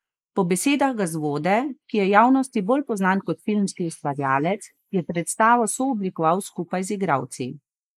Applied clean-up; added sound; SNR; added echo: neural mask model Resemble Enhance denoiser.